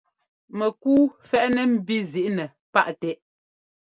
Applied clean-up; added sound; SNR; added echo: none; none; none; none.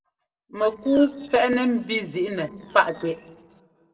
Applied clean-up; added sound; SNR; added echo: neural separator model SepFormer DNS4.